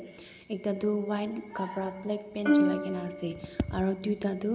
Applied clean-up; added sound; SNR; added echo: none; Plucked string instrument; -2 dB; none.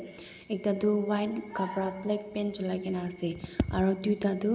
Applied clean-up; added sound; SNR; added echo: none; none; none; none.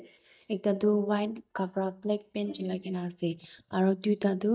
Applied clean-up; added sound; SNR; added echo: neural mask model DeepFilterNet 3.